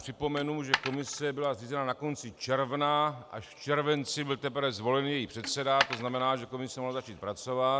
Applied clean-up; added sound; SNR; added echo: none; Coin (dropping); 5 dB; none.